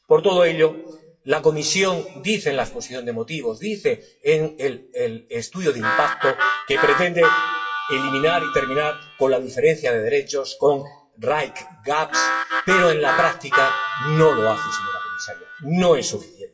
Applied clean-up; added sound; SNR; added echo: classical method WPE with log-MMSE.